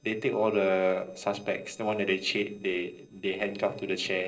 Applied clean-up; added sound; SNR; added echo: neural separator model SepFormer DNS4.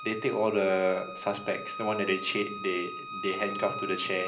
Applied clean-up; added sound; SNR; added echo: none; Bowed string instrument; 9 dB; reverberation time 0.5 s.